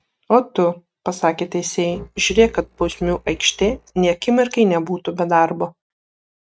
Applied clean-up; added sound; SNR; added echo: neural mask model RNNoise.